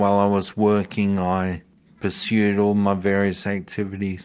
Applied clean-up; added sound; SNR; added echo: none; none; none; none.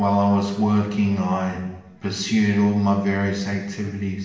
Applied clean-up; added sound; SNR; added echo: none; none; none; reverberation time 1.0 s.